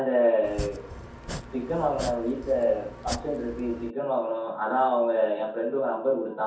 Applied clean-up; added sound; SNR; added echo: none; Domestic sounds, home sounds; 11 dB; reverberation time 0.6 s.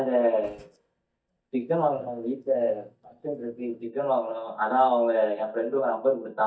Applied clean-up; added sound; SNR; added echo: neural mask model DeepFilterNet 3.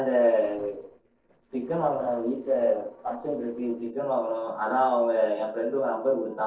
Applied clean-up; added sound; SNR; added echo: neural separator model SepFormer DNS4.